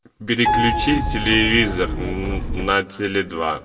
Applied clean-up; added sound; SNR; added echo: none; Keyboard (musical); 2 dB; reverberation time 1.5 s.